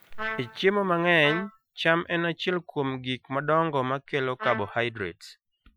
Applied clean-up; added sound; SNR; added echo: classical method Wiener filter.